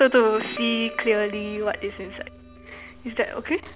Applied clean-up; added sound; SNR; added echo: none; Guitar; 15 dB; none.